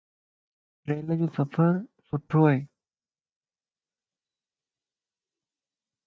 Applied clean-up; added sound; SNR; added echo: neural mask model DeepFilterNet 3.